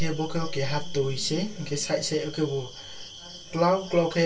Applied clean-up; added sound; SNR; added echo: none; none; none; reverberation time 0.2 s.